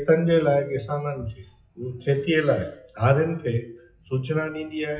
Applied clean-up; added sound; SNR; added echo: classical method WPE with log-MMSE.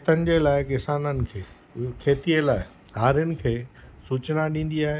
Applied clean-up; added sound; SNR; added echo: none; none; none; none.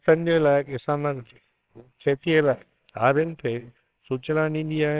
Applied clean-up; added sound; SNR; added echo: neural separator model SepFormer WHAMR!.